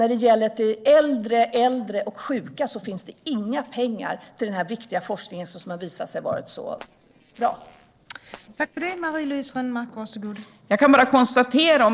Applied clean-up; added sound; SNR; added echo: neural separator model SepFormer DNS4.